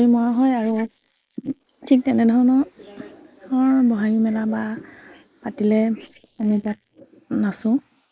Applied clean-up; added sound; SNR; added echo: neural mask model Resemble Enhance denoiser.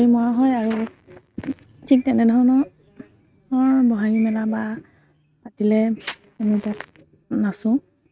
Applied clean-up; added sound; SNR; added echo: neural mask model RNNoise.